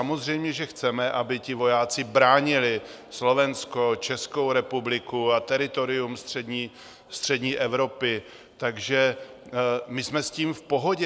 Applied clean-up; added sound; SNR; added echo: none; none; none; none.